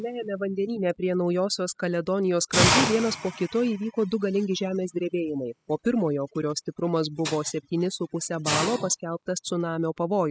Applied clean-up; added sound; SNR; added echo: classical method spectral subtraction.